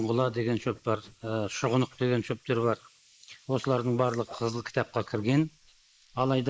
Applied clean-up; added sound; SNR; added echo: neural mask model Resemble Enhance denoiser.